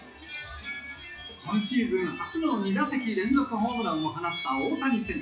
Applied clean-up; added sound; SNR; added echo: classical method WPE with log-MMSE.